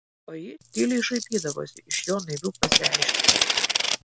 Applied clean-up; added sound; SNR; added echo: none; Coin (dropping); -5 dB; none.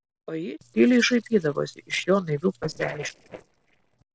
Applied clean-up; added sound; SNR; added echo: neural separator model SepFormer DNS4.